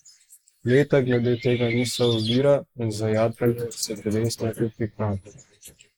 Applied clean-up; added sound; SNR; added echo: neural mask model Resemble Enhance denoiser.